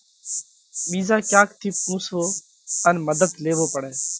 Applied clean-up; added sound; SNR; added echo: none; Insect; 6 dB; none.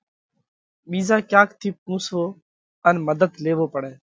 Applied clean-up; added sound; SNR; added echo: none; none; none; none.